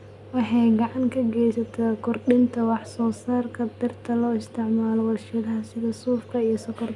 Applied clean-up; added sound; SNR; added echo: none; none; none; none.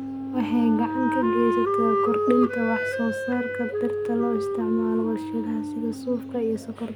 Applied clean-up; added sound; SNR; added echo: none; Wind instrument, woodwind instrument; 1 dB; none.